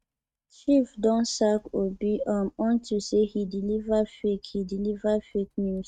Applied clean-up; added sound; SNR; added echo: neural mask model RNNoise.